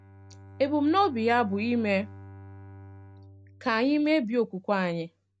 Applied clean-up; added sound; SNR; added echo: none; Bowed string instrument; 20 dB; none.